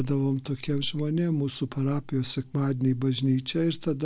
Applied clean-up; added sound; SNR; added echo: none; none; none; none.